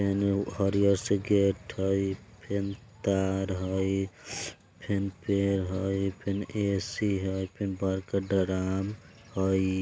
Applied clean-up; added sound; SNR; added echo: none; none; none; none.